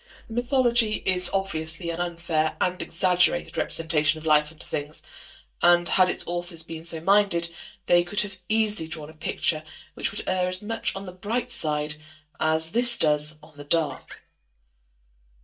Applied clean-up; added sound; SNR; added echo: neural mask model DeepFilterNet 3.